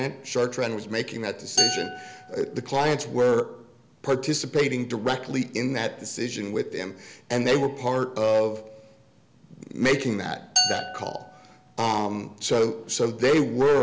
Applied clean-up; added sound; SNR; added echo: none; Glass; 5 dB; none.